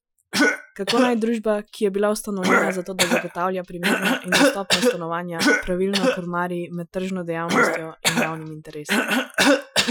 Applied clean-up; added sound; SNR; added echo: classical method Wiener filter.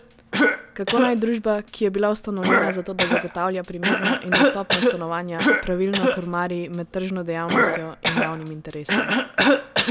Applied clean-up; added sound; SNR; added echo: none; Cough; -3 dB; none.